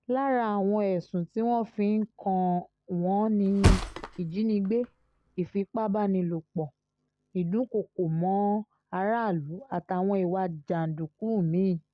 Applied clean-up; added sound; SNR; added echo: none; Thump, thud; 2 dB; none.